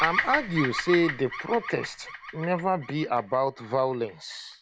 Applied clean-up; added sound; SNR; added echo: none; Bird vocalization, bird call, bird song; 6 dB; none.